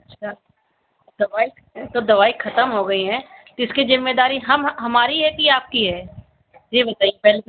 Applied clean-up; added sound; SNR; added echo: none; none; none; none.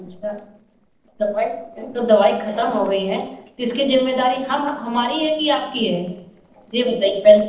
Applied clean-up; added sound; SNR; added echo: neural separator model SepFormer DNS4.